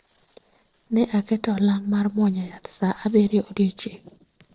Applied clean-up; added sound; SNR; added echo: neural separator model SepFormer DNS4.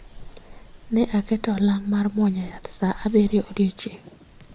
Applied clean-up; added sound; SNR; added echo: none; Dog; 17 dB; none.